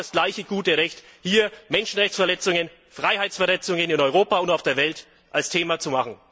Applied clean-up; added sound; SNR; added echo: none; none; none; none.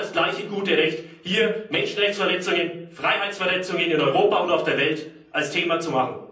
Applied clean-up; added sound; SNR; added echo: none; none; none; reverberation time 0.6 s.